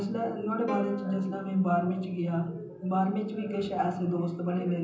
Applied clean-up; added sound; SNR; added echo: none; Plucked string instrument; 12 dB; reverberation time 0.6 s.